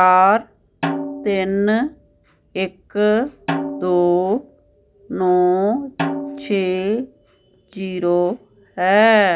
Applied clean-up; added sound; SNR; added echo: none; Snare drum; 11 dB; none.